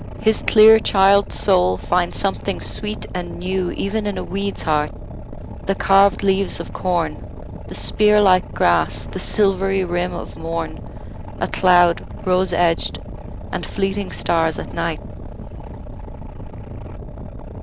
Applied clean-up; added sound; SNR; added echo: none; Boat, Water vehicle; 10 dB; none.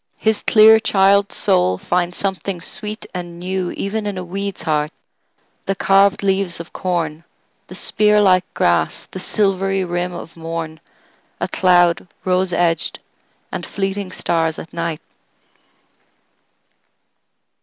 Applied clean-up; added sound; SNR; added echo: none; none; none; none.